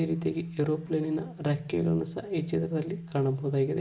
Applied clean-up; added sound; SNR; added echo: none; none; none; none.